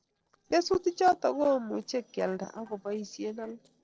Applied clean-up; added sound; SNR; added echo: neural separator model SepFormer DNS4.